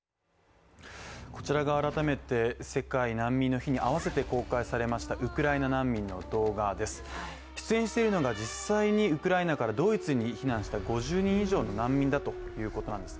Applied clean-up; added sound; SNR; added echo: none; none; none; none.